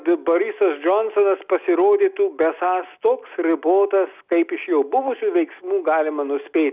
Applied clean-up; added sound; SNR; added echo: none; none; none; none.